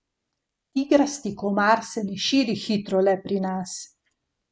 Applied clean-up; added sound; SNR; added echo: none; none; none; none.